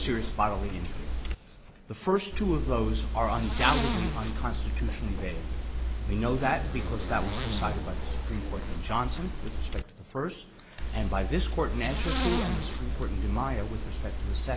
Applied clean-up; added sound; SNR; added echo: none; Zipper (clothing); -1 dB; none.